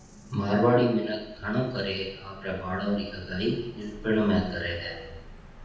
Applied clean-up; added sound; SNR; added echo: none; Bird vocalization, bird call, bird song; 19 dB; reverberation time 0.8 s.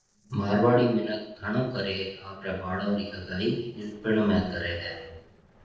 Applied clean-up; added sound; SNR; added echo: neural separator model SepFormer DNS4.